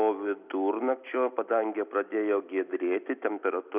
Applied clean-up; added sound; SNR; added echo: none; none; none; none.